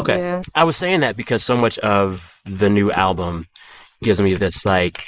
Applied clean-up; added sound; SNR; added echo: neural mask model Resemble Enhance denoiser.